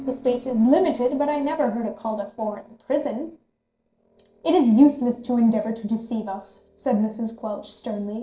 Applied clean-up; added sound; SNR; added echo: neural separator model SepFormer DNS4.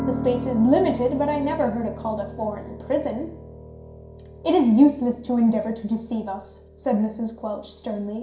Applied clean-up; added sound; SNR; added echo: none; Piano; 12 dB; reverberation time 0.5 s.